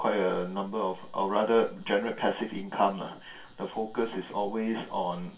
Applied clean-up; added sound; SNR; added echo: none; none; none; reverberation time 0.2 s.